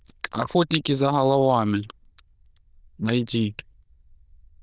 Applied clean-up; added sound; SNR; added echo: neural diffusion model UNIVERSE++.